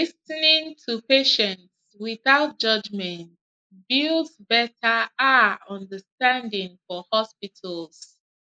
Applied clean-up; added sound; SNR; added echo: neural mask model Resemble Enhance denoiser.